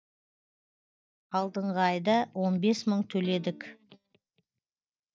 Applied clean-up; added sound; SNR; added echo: neural mask model DeepFilterNet 3.